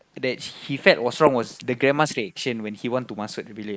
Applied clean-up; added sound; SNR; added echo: neural mask model Resemble Enhance denoiser.